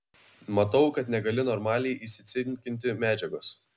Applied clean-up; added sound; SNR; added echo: none; none; none; none.